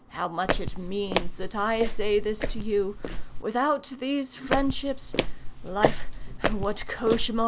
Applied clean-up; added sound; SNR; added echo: neural mask model Resemble Enhance denoiser.